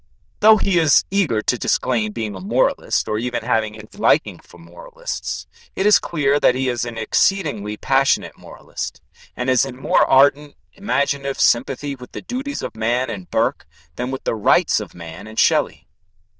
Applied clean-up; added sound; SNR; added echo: neural diffusion model UNIVERSE++.